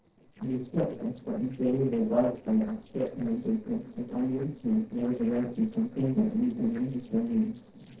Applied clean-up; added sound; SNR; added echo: neural separator model SepFormer DNS4.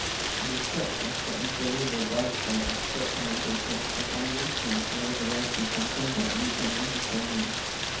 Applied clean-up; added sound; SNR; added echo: none; Rain; -2 dB; reverberation time 0.6 s.